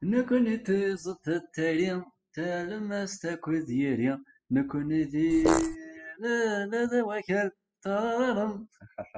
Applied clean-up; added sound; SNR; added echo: classical method spectral subtraction.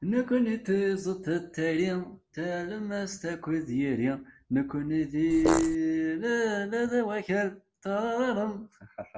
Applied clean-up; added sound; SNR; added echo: none; Fart; 1 dB; none.